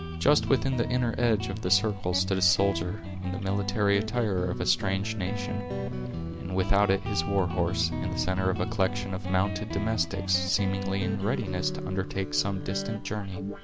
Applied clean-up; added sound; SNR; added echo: none; Guitar; 6 dB; none.